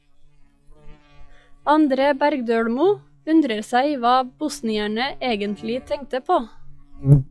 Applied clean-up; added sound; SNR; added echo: classical method log-MMSE.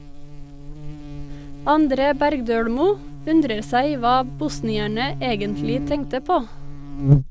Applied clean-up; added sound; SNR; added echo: none; Buzz; 4 dB; none.